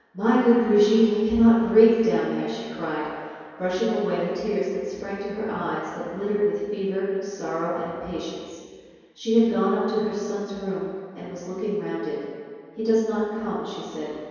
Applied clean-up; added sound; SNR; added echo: none; none; none; reverberation time 2.2 s.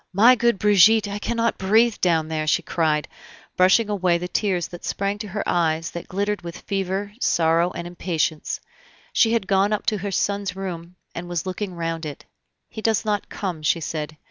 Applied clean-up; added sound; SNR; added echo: none; none; none; none.